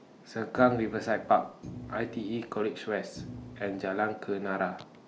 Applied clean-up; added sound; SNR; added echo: none; Thump, thud; 14 dB; none.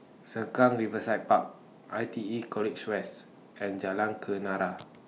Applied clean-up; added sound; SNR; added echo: none; none; none; none.